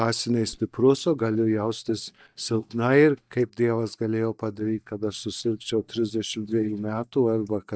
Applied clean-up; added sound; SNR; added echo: neural mask model DeepFilterNet 3.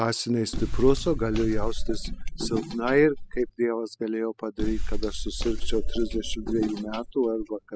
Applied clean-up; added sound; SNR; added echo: classical method spectral subtraction.